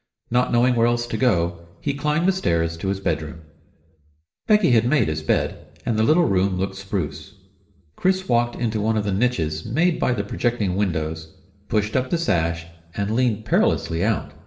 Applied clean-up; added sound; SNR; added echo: none; none; none; reverberation time 0.6 s.